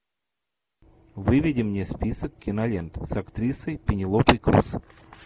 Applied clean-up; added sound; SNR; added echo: none; none; none; none.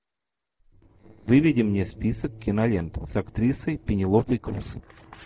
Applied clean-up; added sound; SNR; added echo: neural separator model SepFormer DNS4.